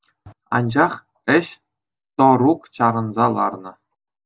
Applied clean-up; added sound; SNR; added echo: none; none; none; none.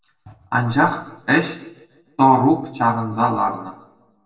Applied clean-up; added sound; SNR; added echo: none; none; none; reverberation time 0.6 s.